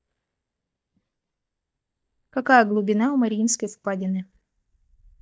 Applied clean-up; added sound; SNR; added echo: neural mask model DeepFilterNet 3.